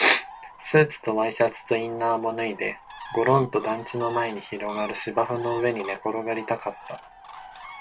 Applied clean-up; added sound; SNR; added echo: none; Bird; 16 dB; none.